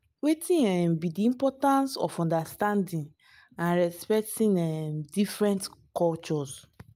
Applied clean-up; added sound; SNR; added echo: none; none; none; none.